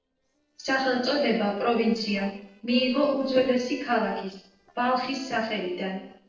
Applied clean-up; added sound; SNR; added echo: neural separator model SepFormer DNS4.